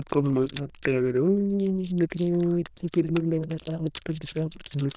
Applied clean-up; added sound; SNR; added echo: neural diffusion model UNIVERSE++.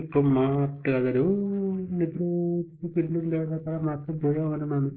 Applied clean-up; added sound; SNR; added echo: neural mask model Resemble Enhance denoiser.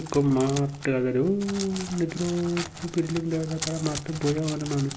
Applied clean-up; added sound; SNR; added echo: none; Crackle; 12 dB; none.